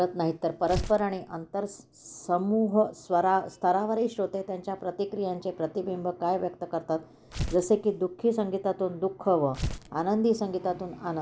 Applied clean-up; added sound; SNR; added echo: none; Tearing; 11 dB; none.